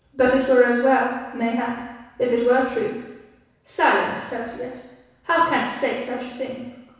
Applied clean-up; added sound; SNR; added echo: none; none; none; reverberation time 1.1 s.